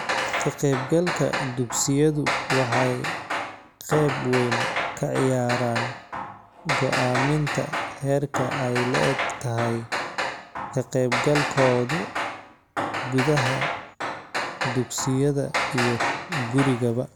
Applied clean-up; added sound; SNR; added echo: none; Hammer; 3 dB; none.